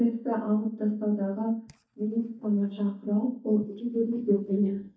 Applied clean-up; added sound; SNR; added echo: neural mask model DeepFilterNet 3.